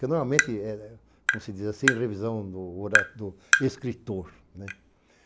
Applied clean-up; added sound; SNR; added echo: none; Tap; -1 dB; none.